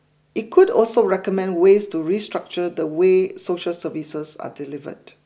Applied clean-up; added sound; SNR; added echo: none; none; none; none.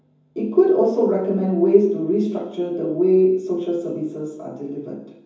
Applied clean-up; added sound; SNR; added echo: none; none; none; reverberation time 0.9 s.